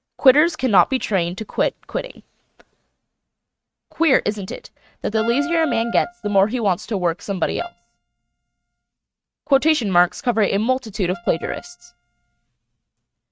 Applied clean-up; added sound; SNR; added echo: neural mask model RNNoise.